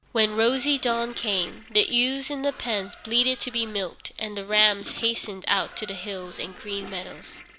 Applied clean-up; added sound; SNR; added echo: none; Toilet flush / Gurgling + Squeak; 18 dB; none.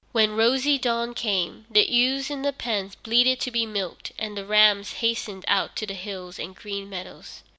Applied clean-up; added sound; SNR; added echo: none; none; none; none.